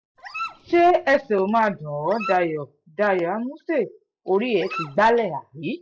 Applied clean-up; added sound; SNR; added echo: classical method log-MMSE.